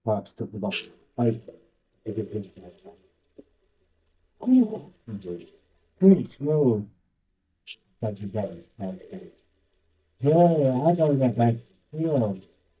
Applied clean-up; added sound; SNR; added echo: neural mask model DeepFilterNet 3.